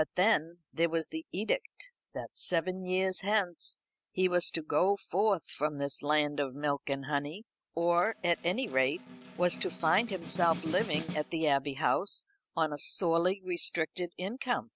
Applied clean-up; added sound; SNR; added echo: none; Snare drum; 12 dB; none.